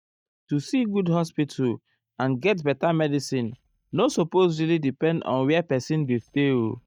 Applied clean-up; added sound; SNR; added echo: neural mask model DeepFilterNet 3.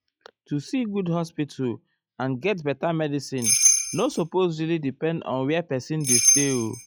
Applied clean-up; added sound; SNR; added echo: classical method log-MMSE.